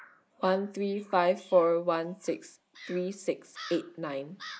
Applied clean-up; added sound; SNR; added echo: neural mask model Resemble Enhance denoiser.